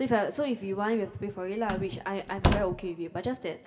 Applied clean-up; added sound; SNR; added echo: none; Slam; 2 dB; reverberation time 1.3 s.